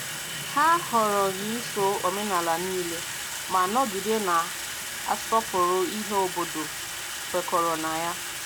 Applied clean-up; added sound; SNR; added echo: none; Sink (filling or washing) / Water tap, faucet; 6 dB; none.